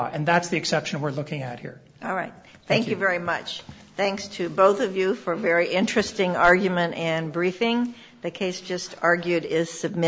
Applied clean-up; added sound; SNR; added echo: none; none; none; none.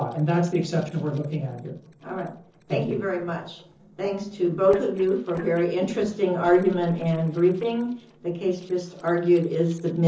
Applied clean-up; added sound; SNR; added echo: neural separator model SepFormer DNS4.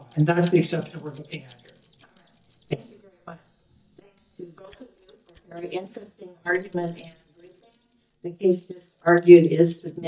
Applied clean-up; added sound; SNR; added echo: neural mask model DeepFilterNet 3.